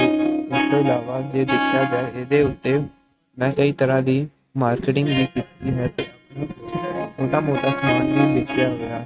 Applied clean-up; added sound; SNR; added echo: neural mask model RNNoise.